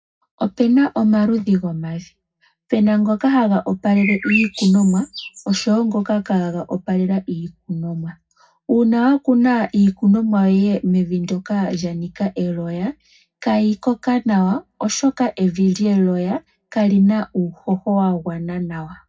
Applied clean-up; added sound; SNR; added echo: none; Bird; 9 dB; reverberation time 0.4 s.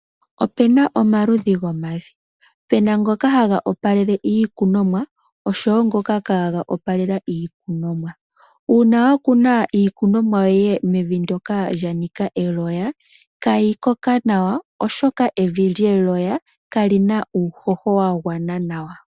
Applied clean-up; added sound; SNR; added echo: none; none; none; none.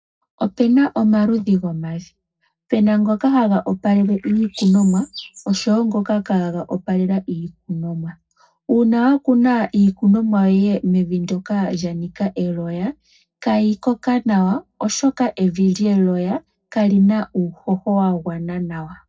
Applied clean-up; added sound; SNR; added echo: neural separator model SepFormer DNS4.